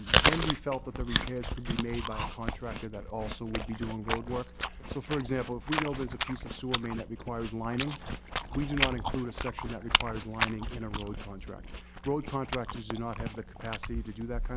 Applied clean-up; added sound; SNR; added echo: none; Chewing, mastication; -3 dB; none.